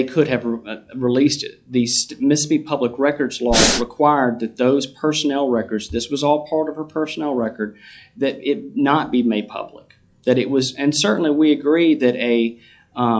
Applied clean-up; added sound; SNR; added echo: classical method log-MMSE.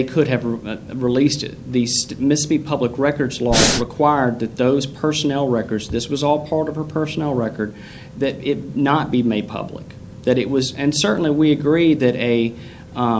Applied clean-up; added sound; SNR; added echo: none; Breathing; -3 dB; none.